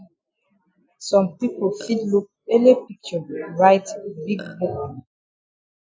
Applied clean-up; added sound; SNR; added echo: neural mask model Resemble Enhance denoiser.